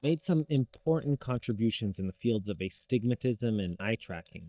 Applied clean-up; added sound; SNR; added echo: neural mask model DeepFilterNet 3.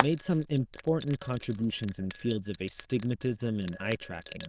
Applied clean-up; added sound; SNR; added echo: neural diffusion model UNIVERSE++.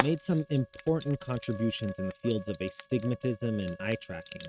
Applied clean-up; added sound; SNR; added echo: neural mask model RNNoise.